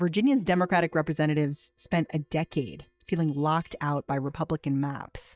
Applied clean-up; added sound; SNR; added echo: neural mask model DeepFilterNet 3.